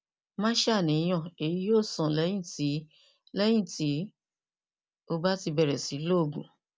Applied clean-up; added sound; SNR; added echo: none; none; none; none.